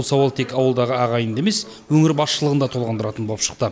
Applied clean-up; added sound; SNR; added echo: none; none; none; none.